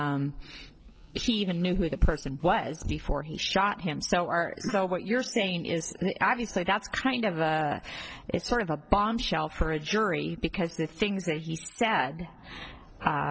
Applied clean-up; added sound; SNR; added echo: neural separator model SepFormer DNS4.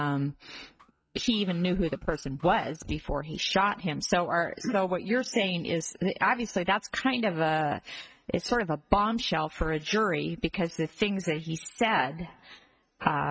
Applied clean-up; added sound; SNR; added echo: neural mask model RNNoise.